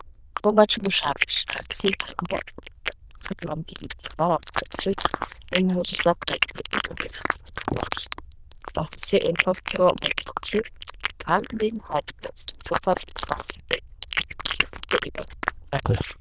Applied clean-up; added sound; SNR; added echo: neural diffusion model UNIVERSE++.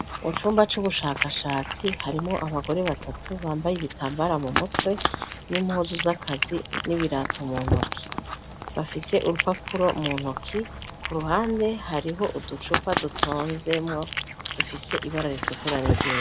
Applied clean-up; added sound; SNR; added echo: none; Cat; 4 dB; none.